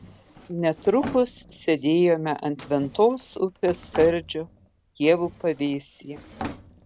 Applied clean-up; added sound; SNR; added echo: none; Drawer open or close; 16 dB; none.